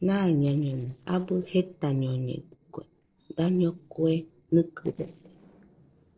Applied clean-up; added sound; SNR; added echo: neural separator model SepFormer DNS4.